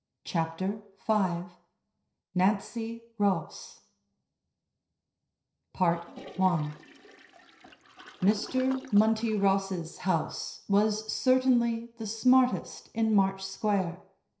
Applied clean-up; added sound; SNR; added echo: neural separator model SepFormer DNS4.